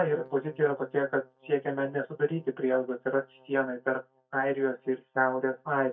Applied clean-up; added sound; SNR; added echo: neural mask model DeepFilterNet 3.